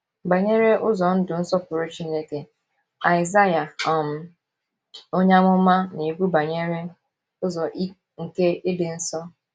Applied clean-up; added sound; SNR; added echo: none; none; none; none.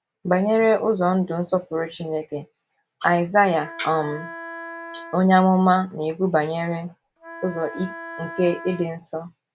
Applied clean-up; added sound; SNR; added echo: none; Wind instrument, woodwind instrument; 14 dB; none.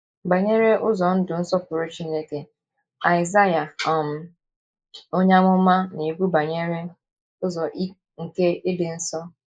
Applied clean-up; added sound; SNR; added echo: neural mask model Resemble Enhance denoiser.